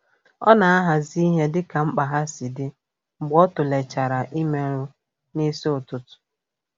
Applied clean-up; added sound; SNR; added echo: none; none; none; none.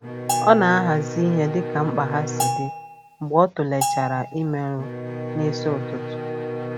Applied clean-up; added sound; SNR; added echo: none; Bowed string instrument + Bell; 5 dB; none.